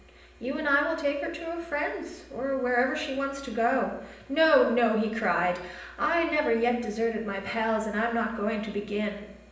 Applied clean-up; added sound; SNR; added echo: none; none; none; reverberation time 0.8 s.